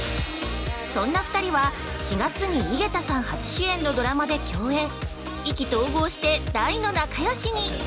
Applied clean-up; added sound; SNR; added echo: none; none; none; none.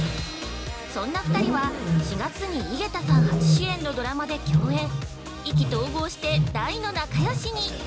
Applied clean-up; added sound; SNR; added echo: none; Wild animals; -3 dB; none.